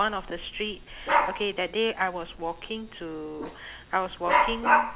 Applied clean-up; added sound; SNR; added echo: none; Dog; -2 dB; none.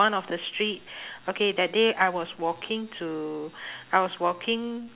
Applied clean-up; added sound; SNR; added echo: none; none; none; none.